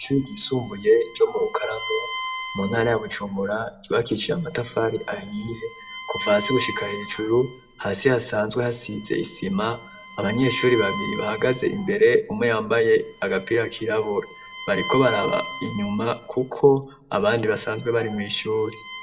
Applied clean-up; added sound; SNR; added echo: none; Bowed string instrument; 10 dB; reverberation time 0.5 s.